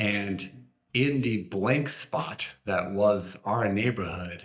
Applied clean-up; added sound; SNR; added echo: neural mask model DeepFilterNet 3.